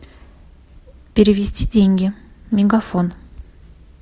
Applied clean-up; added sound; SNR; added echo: none; none; none; none.